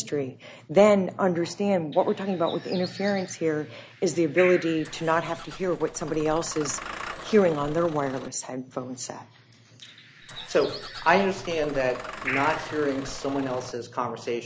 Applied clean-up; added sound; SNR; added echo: none; Bird + Engine starting / Bus; 12 dB; none.